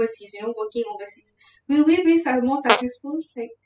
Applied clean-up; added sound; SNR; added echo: classical method spectral subtraction.